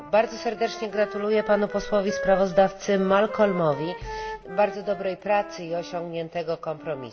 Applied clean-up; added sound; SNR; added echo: none; Wind instrument, woodwind instrument; 12 dB; reverberation time 1.0 s.